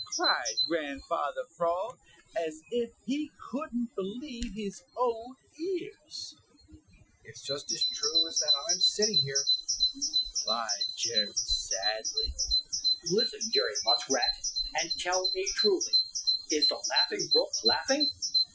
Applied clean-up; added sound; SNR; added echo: classical method Wiener filter.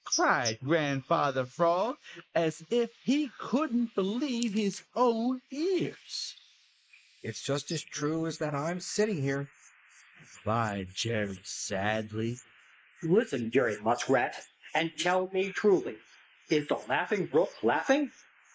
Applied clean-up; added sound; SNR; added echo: neural mask model Resemble Enhance denoiser.